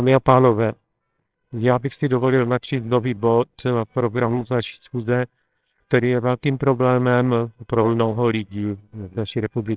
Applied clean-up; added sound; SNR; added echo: neural separator model SepFormer WHAMR!.